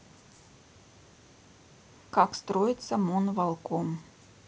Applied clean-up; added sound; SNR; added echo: none; none; none; none.